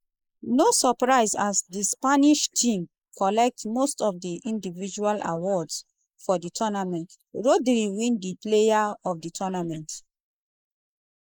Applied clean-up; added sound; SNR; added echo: neural mask model Resemble Enhance denoiser.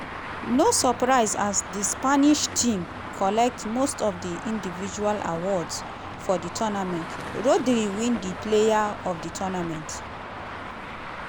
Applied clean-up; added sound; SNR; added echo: none; Traffic noise, roadway noise; 10 dB; none.